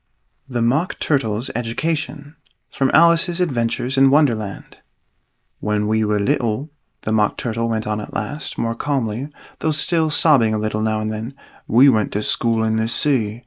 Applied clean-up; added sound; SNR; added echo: neural mask model Resemble Enhance denoiser.